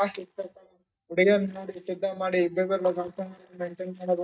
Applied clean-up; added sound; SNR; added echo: neural mask model DeepFilterNet 3.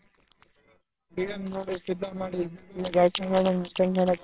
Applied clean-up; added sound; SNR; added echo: neural separator model SepFormer WHAMR!.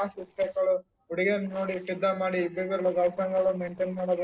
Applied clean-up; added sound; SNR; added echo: neural separator model SepFormer DNS4.